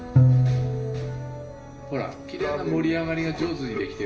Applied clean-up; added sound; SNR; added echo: none; Bowed string instrument; -4 dB; reverberation time 0.9 s.